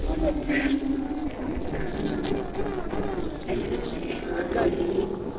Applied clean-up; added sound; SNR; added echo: neural separator model SepFormer DNS4.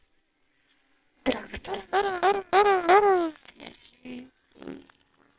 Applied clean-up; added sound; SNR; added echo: neural separator model SepFormer WHAMR!.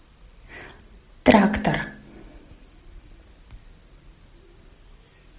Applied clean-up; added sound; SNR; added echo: none; none; none; none.